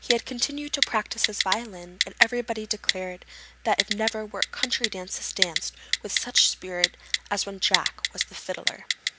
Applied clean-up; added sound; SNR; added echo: none; Typing; 1 dB; none.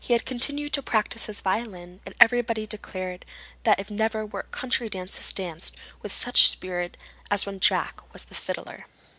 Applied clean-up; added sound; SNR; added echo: none; none; none; none.